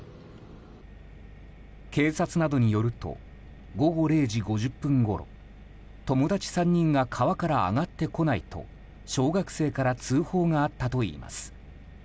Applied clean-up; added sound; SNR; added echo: none; none; none; none.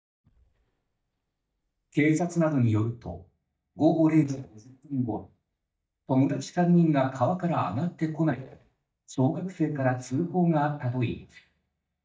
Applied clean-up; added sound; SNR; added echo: neural mask model DeepFilterNet 3.